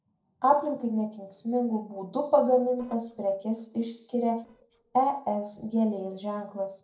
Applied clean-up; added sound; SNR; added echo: neural separator model SepFormer DNS4.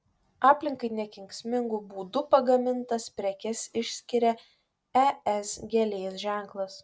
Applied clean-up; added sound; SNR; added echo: none; none; none; none.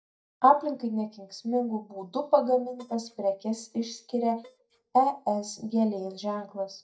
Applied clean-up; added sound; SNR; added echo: neural mask model DeepFilterNet 3.